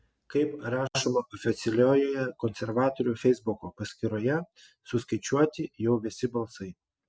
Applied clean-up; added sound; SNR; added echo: none; none; none; none.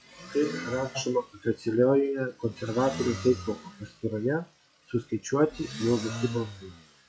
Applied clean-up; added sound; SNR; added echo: classical method log-MMSE.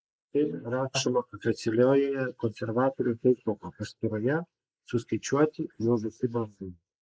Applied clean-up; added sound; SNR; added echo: neural mask model Resemble Enhance denoiser.